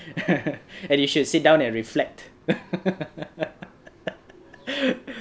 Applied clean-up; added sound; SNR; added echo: none; none; none; none.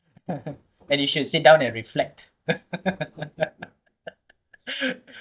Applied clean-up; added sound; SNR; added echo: neural mask model DeepFilterNet 3.